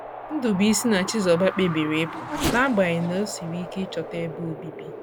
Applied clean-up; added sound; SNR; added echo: none; Race car, auto racing / Accelerating, revving, vroom + Wind; 9 dB; none.